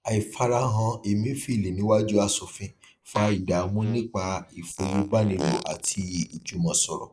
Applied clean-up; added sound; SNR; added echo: neural mask model Resemble Enhance denoiser.